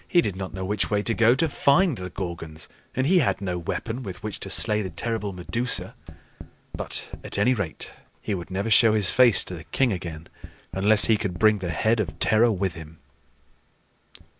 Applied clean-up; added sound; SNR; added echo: none; Tap; 17 dB; none.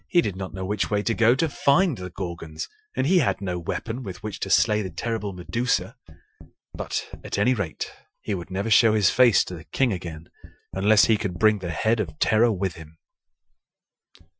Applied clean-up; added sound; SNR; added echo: classical method Wiener filter.